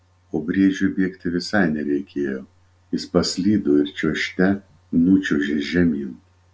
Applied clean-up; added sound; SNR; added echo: none; none; none; none.